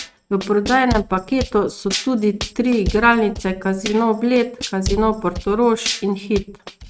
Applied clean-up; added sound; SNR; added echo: neural mask model RNNoise.